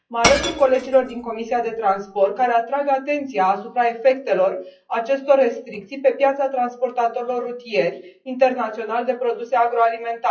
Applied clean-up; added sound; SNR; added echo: classical method WPE with log-MMSE.